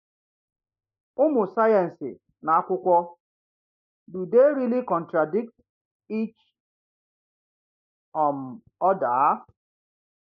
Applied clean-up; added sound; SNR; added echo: neural mask model Resemble Enhance denoiser.